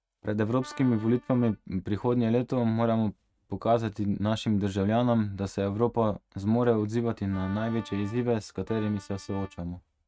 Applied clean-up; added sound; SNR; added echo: neural mask model RNNoise.